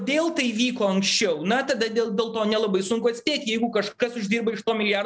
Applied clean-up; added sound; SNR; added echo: none; none; none; none.